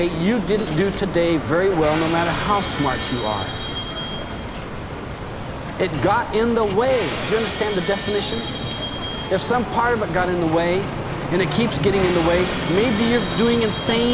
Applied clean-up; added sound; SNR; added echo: none; Bicycle + Shatter; 5 dB; none.